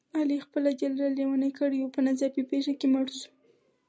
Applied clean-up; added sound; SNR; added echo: none; none; none; none.